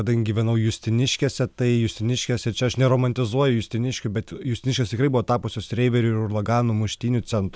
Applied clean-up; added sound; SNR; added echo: none; none; none; none.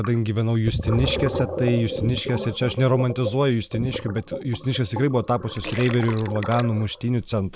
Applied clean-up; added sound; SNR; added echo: none; Gurgling; 8 dB; none.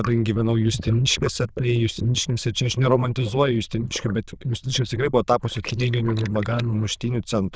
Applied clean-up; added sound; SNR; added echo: neural diffusion model UNIVERSE++.